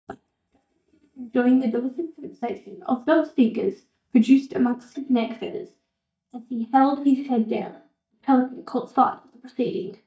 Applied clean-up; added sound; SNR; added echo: neural mask model DeepFilterNet 3.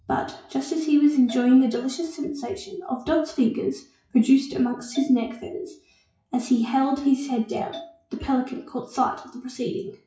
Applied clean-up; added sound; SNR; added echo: classical method WPE with log-MMSE.